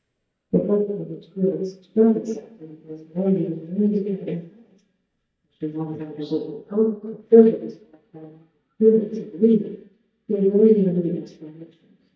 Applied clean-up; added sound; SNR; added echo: neural mask model DeepFilterNet 3.